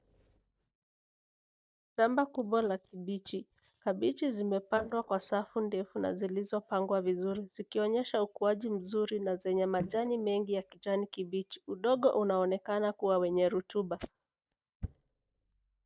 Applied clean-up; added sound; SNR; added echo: neural mask model DeepFilterNet 3.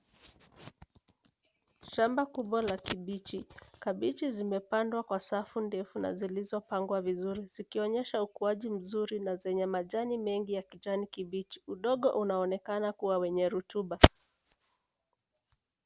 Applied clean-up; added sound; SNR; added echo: none; none; none; none.